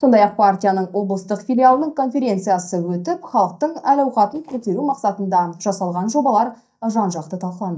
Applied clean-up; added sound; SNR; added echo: neural mask model DeepFilterNet 3.